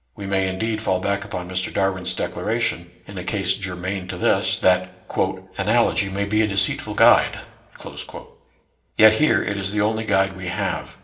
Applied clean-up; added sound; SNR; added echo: none; Marimba, xylophone; 17 dB; reverberation time 0.6 s.